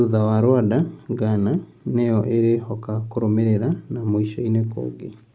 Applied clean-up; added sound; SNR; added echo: none; none; none; none.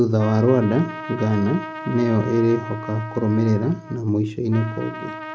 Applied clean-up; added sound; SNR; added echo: none; Trumpet; 13 dB; none.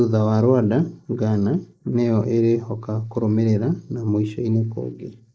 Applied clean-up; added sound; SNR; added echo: neural mask model Resemble Enhance denoiser.